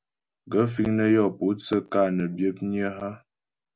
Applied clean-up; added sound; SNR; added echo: none; none; none; none.